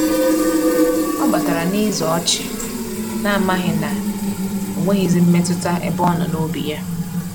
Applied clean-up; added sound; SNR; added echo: none; Fill (with liquid); 0 dB; none.